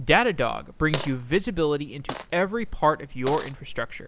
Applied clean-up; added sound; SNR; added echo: none; Coin (dropping); 10 dB; none.